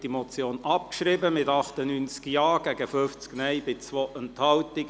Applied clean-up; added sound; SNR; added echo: none; none; none; none.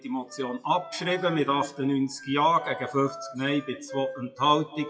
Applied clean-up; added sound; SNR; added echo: classical method WPE with log-MMSE.